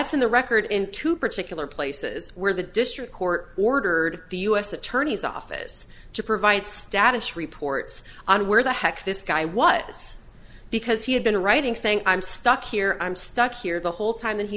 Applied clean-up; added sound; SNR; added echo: none; none; none; none.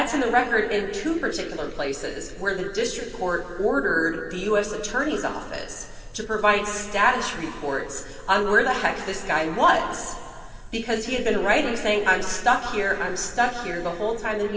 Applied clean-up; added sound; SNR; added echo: none; none; none; reverberation time 2.4 s.